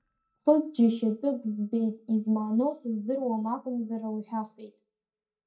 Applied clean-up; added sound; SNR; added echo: neural mask model DeepFilterNet 3.